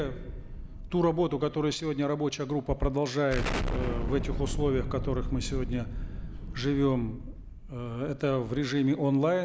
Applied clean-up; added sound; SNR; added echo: none; Explosion; 6 dB; none.